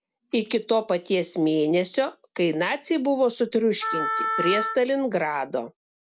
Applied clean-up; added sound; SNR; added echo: none; Wind instrument, woodwind instrument; 4 dB; none.